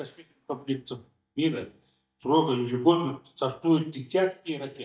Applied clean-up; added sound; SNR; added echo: neural mask model DeepFilterNet 3.